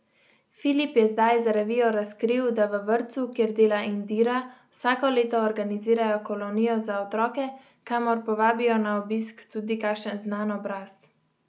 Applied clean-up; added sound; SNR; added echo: none; none; none; none.